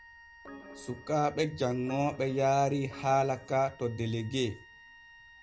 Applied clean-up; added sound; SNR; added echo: none; Organ + Wind instrument, woodwind instrument; 20 dB; none.